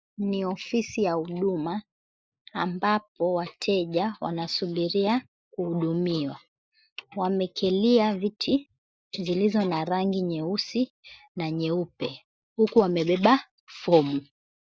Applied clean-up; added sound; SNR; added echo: neural mask model Resemble Enhance denoiser.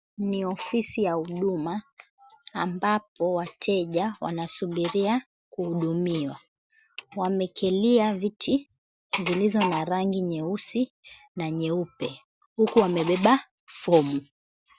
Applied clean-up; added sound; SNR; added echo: none; none; none; none.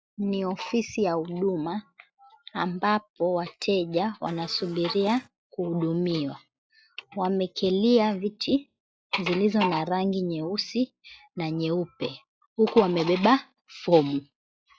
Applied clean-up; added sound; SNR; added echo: classical method log-MMSE.